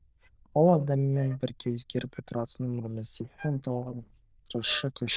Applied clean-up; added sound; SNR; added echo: neural diffusion model UNIVERSE++.